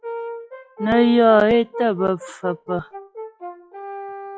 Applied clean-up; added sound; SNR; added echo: classical method log-MMSE.